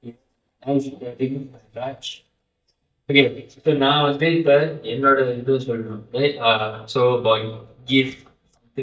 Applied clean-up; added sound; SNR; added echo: neural mask model DeepFilterNet 3.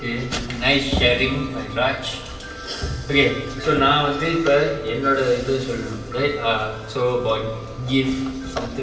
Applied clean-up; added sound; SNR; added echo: none; Wind chime; 17 dB; reverberation time 2.0 s.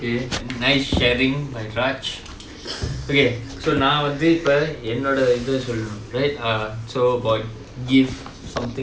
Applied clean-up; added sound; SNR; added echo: none; none; none; none.